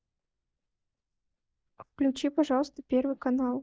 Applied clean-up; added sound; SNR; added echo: neural mask model DeepFilterNet 3.